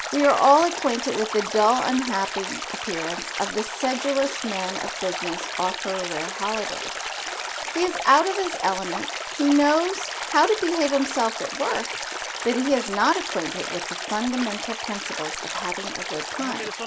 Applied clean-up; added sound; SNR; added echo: none; Stream; 6 dB; none.